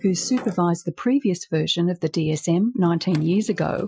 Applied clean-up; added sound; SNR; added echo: classical method Wiener filter.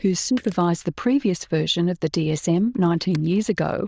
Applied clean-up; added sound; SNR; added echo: neural diffusion model UNIVERSE++.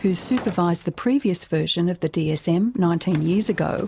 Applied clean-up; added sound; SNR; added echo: none; Sliding door / Wood; 20 dB; none.